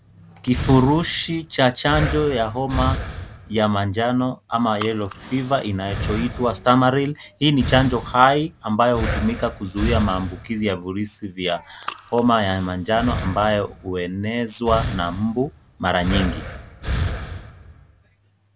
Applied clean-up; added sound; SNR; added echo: none; Breathing; 8 dB; none.